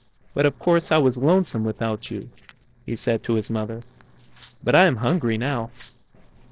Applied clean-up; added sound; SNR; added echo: neural separator model SepFormer DNS4.